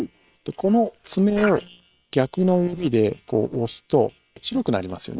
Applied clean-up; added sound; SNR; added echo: neural separator model SepFormer WHAM!.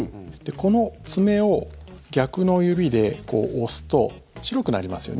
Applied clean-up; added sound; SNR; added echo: none; none; none; none.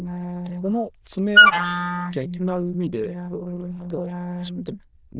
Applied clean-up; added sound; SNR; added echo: neural diffusion model UNIVERSE++.